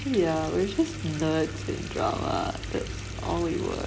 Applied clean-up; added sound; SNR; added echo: none; Bathtub (filling or washing) / Water tap, faucet; 15 dB; none.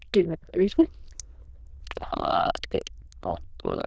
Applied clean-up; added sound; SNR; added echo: neural diffusion model UNIVERSE++.